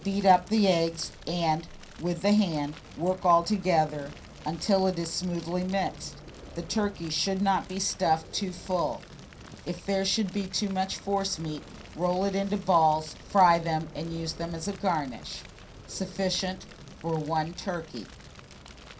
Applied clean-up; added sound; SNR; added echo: none; Fire; 18 dB; reverberation time 0.3 s.